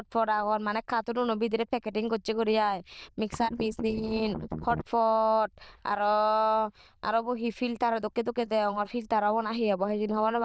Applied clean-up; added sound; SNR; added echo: neural diffusion model UNIVERSE++.